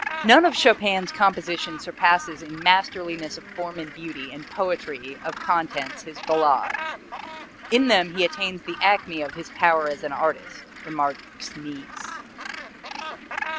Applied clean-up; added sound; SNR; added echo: none; Gull, seagull; 12 dB; none.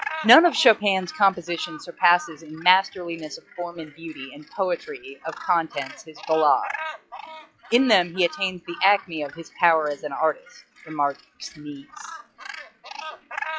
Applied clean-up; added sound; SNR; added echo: classical method log-MMSE.